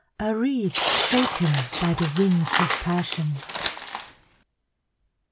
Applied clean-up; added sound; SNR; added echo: none; Tearing; 1 dB; none.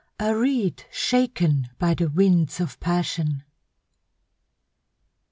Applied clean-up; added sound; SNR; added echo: none; none; none; none.